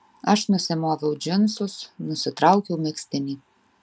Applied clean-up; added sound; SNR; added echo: none; none; none; none.